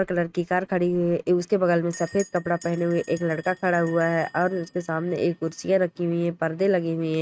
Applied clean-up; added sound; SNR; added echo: neural mask model RNNoise.